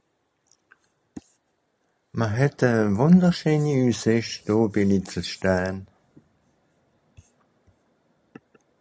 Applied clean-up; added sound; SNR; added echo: none; none; none; none.